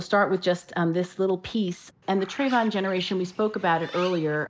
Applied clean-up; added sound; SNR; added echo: none; Bird; 17 dB; none.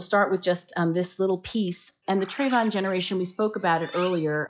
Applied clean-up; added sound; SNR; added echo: classical method log-MMSE.